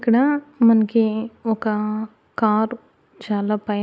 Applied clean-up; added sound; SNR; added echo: none; none; none; none.